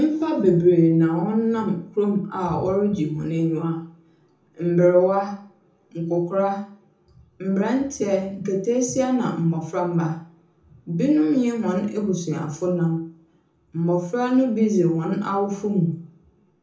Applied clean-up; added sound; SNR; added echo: none; none; none; reverberation time 0.6 s.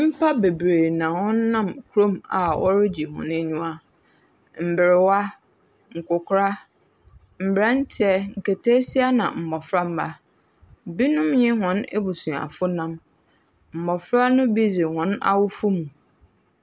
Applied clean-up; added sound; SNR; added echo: none; none; none; none.